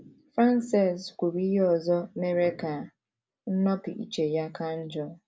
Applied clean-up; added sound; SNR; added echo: none; none; none; none.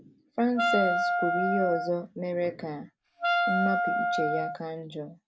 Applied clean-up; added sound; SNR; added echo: none; Wind instrument, woodwind instrument; -3 dB; none.